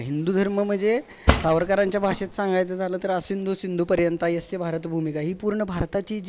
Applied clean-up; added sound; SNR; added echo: none; Cutlery, silverware / Drawer open or close; 1 dB; none.